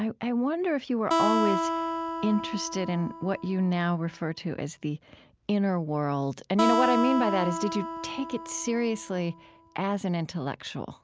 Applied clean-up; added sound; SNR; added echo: none; Acoustic guitar; 3 dB; none.